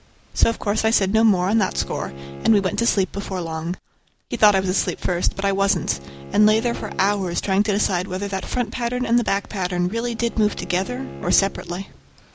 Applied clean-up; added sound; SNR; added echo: none; Bowed string instrument; 18 dB; none.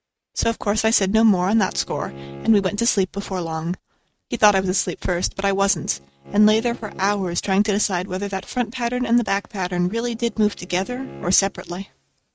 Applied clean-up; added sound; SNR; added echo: neural mask model RNNoise.